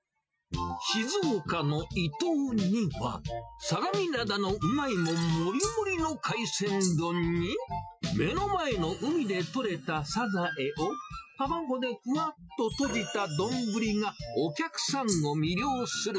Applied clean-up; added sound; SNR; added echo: classical method Wiener filter.